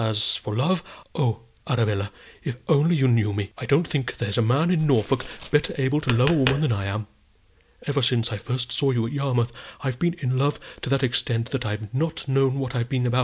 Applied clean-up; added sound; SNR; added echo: none; Tap; 10 dB; none.